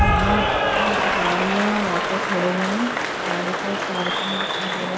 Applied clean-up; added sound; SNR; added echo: none; Applause / Cheering; -5 dB; reverberation time 0.2 s.